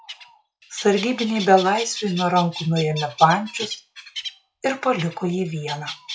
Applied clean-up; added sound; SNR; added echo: classical method log-MMSE.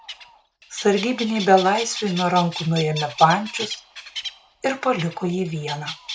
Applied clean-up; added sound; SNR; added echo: none; Bird; 12 dB; none.